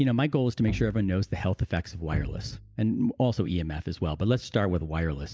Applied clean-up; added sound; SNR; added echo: none; Bowed string instrument; 10 dB; none.